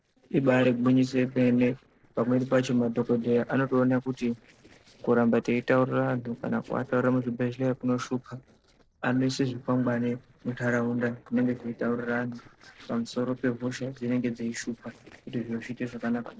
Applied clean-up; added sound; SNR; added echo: neural separator model SepFormer DNS4.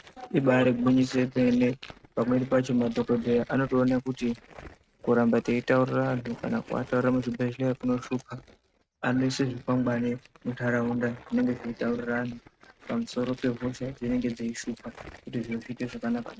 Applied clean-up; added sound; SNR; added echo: neural mask model RNNoise.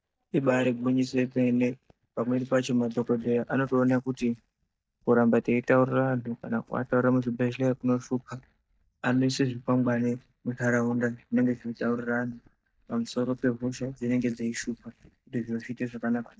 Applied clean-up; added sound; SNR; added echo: neural mask model DeepFilterNet 3.